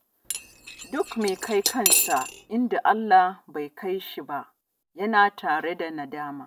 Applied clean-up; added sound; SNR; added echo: none; Cutlery, silverware / Dishes, pots, and pans; 2 dB; none.